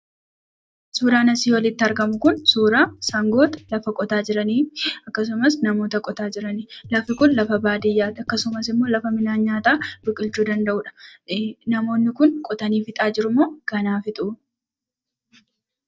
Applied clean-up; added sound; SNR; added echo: neural mask model DeepFilterNet 3.